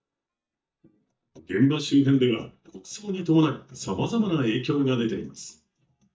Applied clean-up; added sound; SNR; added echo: neural mask model DeepFilterNet 3.